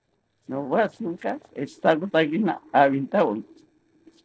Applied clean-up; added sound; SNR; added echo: neural separator model SepFormer DNS4.